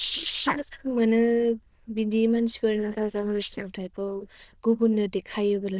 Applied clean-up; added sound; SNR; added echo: neural diffusion model UNIVERSE++.